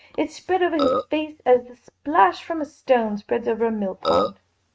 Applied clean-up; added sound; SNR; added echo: neural mask model RNNoise.